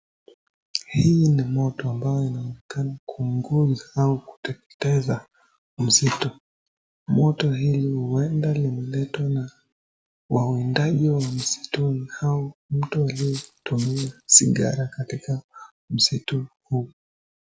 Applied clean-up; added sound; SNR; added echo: none; Rattle (instrument); 16 dB; none.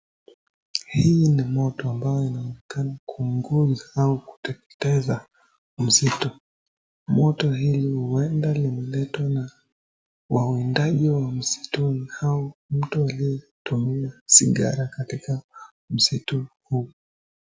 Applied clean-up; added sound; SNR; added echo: none; none; none; none.